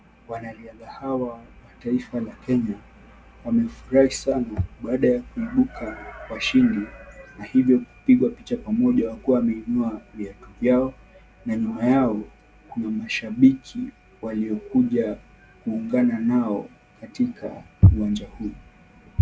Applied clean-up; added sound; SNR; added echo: none; none; none; none.